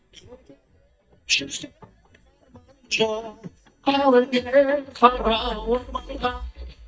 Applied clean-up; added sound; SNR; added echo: neural mask model DeepFilterNet 3.